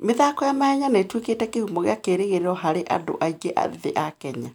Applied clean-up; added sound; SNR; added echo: none; none; none; none.